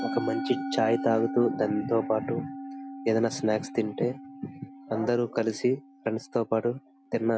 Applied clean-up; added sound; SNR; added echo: none; Musical instrument; 9 dB; none.